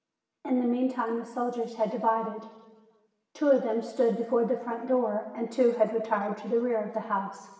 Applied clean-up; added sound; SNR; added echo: none; none; none; reverberation time 1.3 s.